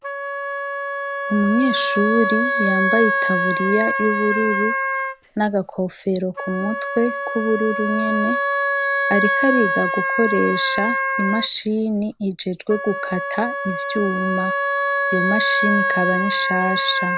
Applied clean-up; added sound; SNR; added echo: none; Wind instrument, woodwind instrument; 0 dB; none.